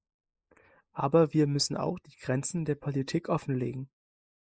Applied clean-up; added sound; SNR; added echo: neural mask model Resemble Enhance denoiser.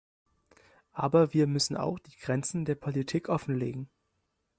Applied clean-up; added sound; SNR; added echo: none; none; none; none.